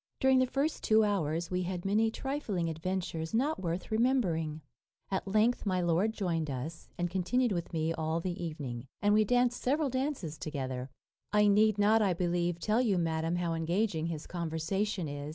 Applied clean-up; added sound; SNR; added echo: none; none; none; none.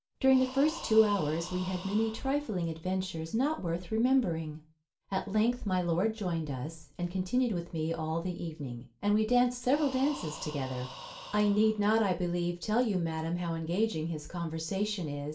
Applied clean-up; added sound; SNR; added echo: none; Breathing; 17 dB; reverberation time 0.3 s.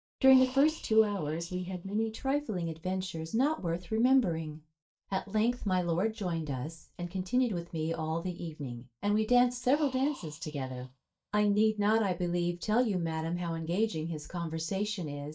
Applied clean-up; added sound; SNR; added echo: neural mask model DeepFilterNet 3.